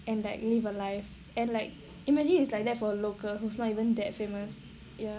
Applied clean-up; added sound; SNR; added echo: none; none; none; none.